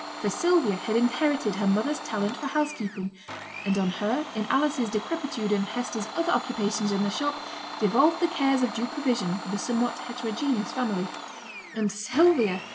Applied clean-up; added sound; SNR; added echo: none; Domestic sounds, home sounds; 11 dB; reverberation time 0.7 s.